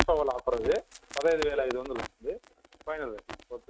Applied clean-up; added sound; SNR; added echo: neural mask model RNNoise.